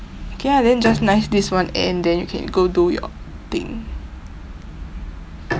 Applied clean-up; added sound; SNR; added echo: none; Bowed string instrument; 13 dB; none.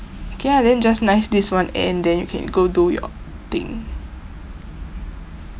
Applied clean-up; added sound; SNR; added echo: none; none; none; none.